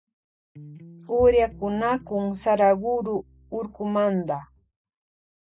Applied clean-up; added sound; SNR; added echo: neural mask model RNNoise.